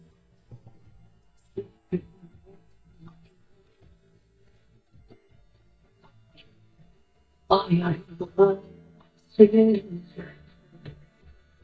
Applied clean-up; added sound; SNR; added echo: neural mask model DeepFilterNet 3.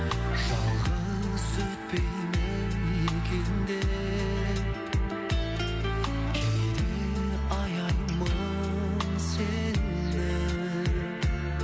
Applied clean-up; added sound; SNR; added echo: none; none; none; none.